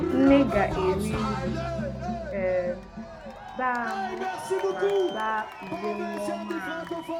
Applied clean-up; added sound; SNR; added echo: none; Cheering; 2 dB; none.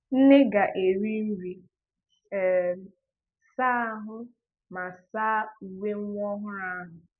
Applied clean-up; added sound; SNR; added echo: none; none; none; none.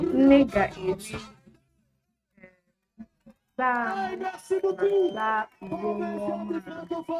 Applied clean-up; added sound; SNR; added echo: neural mask model RNNoise.